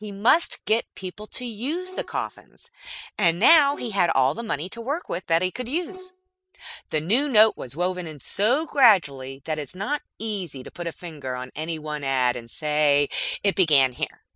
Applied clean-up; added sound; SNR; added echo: neural mask model DeepFilterNet 3.